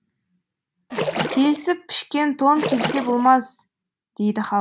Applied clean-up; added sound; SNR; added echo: none; Splash, splatter; 5 dB; none.